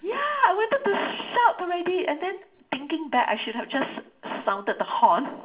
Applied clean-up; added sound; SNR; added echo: none; none; none; reverberation time 0.4 s.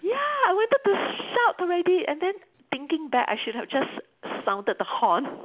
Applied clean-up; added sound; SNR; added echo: none; none; none; none.